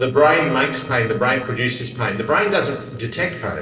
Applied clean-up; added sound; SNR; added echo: neural separator model SepFormer DNS4.